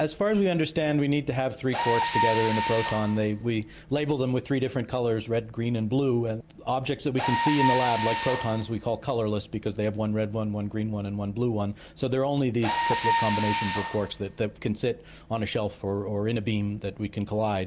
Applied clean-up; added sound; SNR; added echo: none; Mechanisms; 6 dB; none.